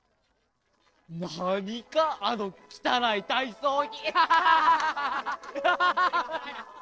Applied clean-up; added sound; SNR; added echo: neural separator model SepFormer DNS4.